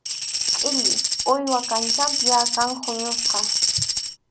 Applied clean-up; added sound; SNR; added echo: none; Tambourine; -4 dB; none.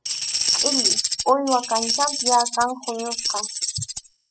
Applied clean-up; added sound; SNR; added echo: classical method spectral subtraction.